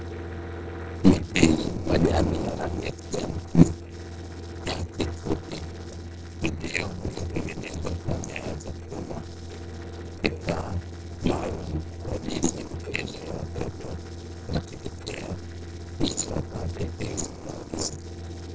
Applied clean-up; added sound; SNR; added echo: neural separator model SepFormer DNS4.